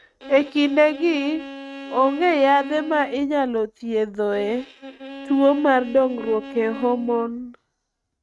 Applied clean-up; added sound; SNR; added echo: neural mask model RNNoise.